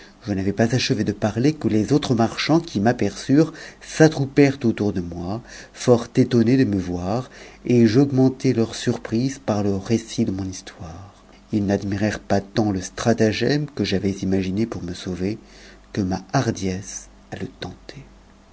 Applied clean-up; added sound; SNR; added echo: none; none; none; none.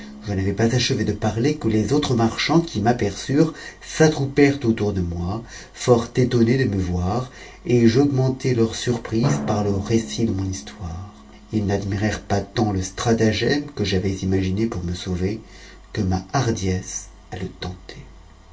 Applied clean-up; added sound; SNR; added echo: none; Drum; 16 dB; reverberation time 0.2 s.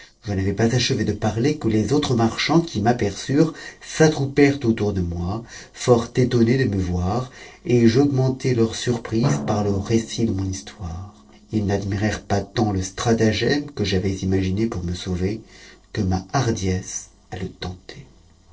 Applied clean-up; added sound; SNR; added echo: neural separator model SepFormer DNS4.